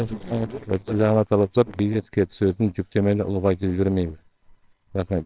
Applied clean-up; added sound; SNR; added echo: neural separator model SepFormer WHAMR!.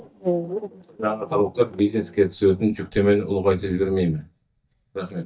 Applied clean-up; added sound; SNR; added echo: neural mask model DeepFilterNet 3.